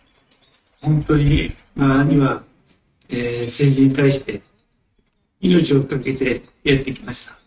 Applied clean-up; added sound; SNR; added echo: neural mask model RNNoise.